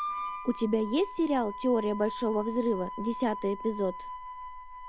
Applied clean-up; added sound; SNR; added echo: none; Harmonica; 9 dB; none.